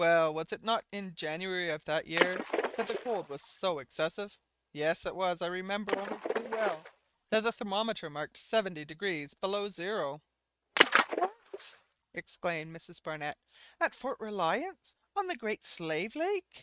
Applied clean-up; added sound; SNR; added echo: neural mask model RNNoise.